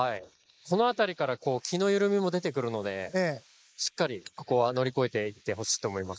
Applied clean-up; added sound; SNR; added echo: neural mask model Resemble Enhance denoiser.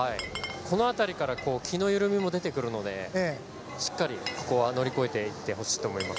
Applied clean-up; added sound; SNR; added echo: none; Glass; 16 dB; none.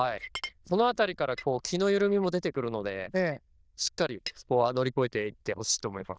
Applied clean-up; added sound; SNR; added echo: neural diffusion model UNIVERSE++.